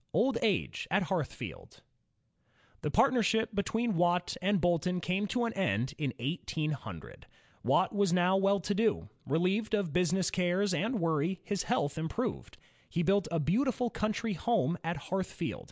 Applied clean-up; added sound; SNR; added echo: none; none; none; none.